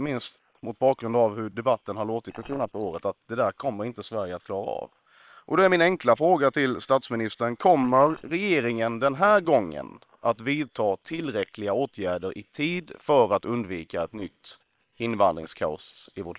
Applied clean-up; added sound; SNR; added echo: neural separator model SepFormer WHAM!.